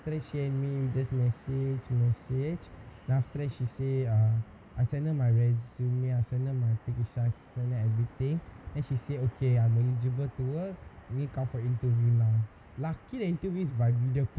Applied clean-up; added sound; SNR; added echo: none; none; none; none.